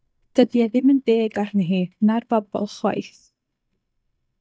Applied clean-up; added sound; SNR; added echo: neural mask model DeepFilterNet 3.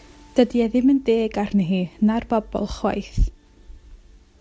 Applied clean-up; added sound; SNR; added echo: none; none; none; none.